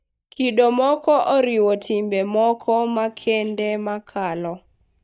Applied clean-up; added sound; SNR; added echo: neural mask model DeepFilterNet 3.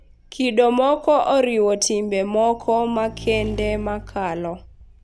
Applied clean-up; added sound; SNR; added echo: none; Motorcycle / Engine; 17 dB; none.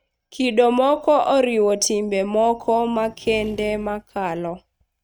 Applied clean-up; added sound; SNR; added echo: neural mask model RNNoise.